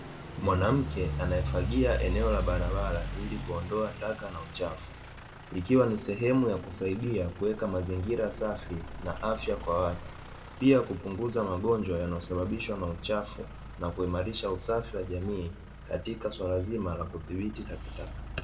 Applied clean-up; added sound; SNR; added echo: none; Idling / Truck; 7 dB; reverberation time 1.5 s.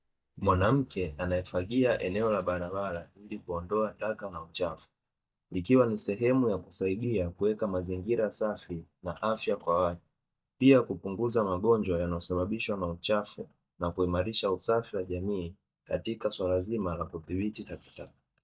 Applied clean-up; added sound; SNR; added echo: neural mask model DeepFilterNet 3.